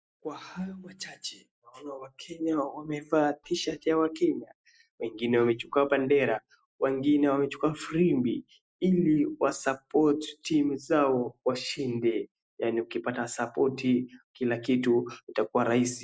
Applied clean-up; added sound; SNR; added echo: neural mask model DeepFilterNet 3.